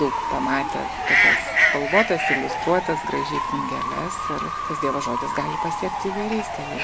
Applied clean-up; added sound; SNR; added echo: none; Bird / Fowl; -3 dB; none.